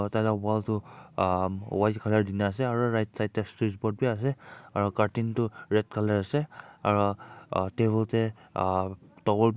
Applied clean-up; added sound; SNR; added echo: none; none; none; none.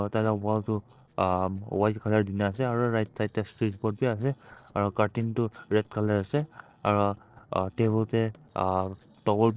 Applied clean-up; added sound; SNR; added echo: neural separator model SepFormer DNS4.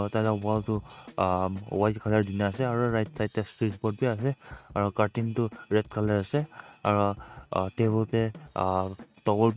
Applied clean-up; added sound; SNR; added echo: neural mask model RNNoise.